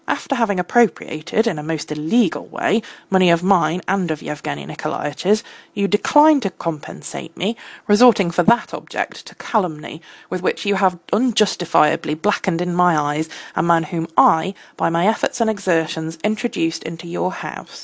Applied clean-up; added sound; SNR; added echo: none; none; none; none.